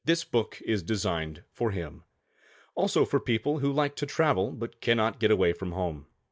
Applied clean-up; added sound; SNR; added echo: none; none; none; none.